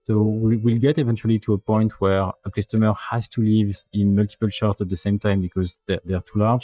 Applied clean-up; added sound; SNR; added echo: neural mask model DeepFilterNet 3.